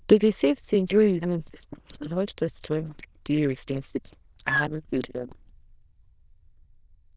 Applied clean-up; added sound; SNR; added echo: neural diffusion model UNIVERSE++.